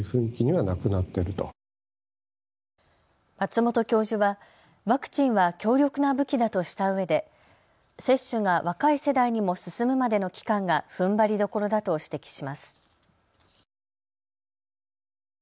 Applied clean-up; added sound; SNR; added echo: none; none; none; none.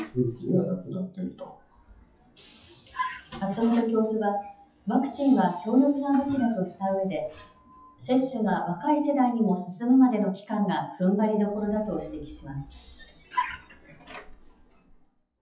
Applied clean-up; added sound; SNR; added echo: classical method WPE with log-MMSE.